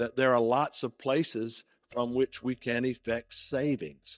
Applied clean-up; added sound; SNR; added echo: neural mask model DeepFilterNet 3.